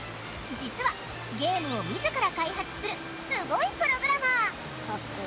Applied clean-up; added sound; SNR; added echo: none; Stream / Liquid; 10 dB; none.